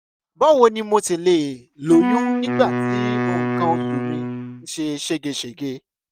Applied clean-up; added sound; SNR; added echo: neural mask model RNNoise.